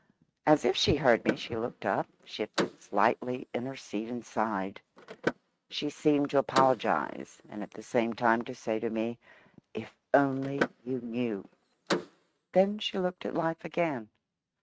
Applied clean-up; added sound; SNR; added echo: neural mask model RNNoise.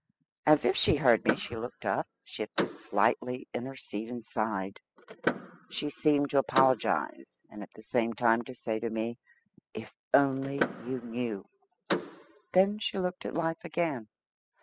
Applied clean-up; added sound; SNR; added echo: classical method spectral subtraction.